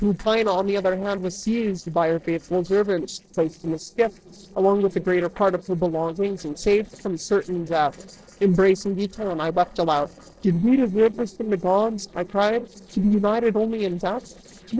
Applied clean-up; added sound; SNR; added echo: neural separator model SepFormer DNS4.